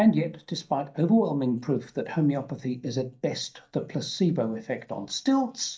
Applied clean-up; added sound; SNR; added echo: neural mask model DeepFilterNet 3.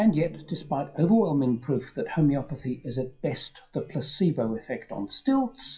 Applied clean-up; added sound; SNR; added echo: classical method WPE with log-MMSE.